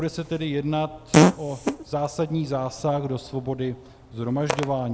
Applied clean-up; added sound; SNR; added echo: none; Fart; 0 dB; none.